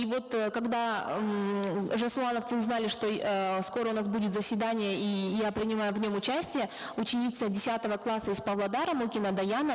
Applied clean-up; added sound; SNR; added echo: none; none; none; none.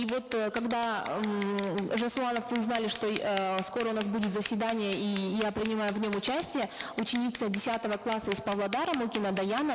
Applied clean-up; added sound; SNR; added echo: none; Scissors; 11 dB; none.